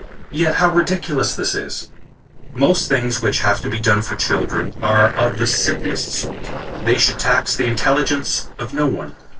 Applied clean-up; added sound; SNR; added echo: neural separator model SepFormer DNS4.